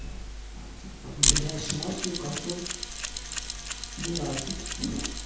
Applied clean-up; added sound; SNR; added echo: none; Mechanisms; -5 dB; reverberation time 0.6 s.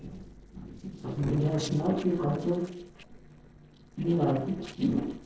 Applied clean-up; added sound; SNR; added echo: neural separator model SepFormer DNS4.